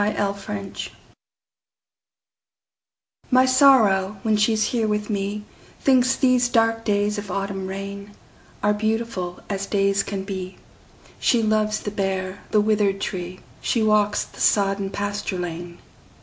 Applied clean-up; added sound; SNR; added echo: none; none; none; none.